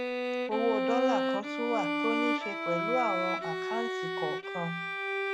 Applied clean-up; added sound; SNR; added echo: none; Bowed string instrument; -3 dB; none.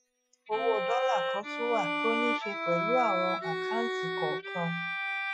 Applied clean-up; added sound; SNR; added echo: classical method Wiener filter.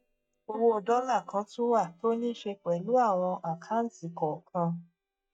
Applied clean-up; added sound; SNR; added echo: neural mask model DeepFilterNet 3.